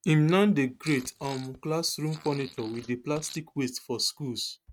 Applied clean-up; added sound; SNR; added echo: neural mask model RNNoise.